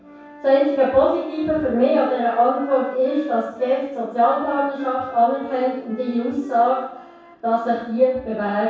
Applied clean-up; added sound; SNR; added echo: none; Wind instrument, woodwind instrument; 18 dB; reverberation time 0.7 s.